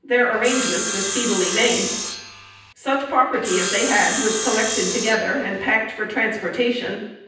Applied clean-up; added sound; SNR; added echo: none; Sawing; 4 dB; reverberation time 0.9 s.